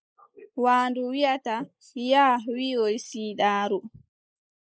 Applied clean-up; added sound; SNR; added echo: neural mask model Resemble Enhance denoiser.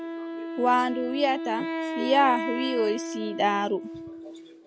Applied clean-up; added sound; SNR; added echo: none; Wind instrument, woodwind instrument; 6 dB; none.